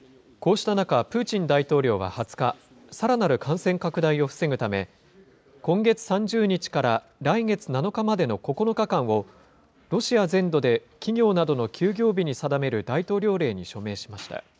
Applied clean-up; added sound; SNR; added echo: none; none; none; none.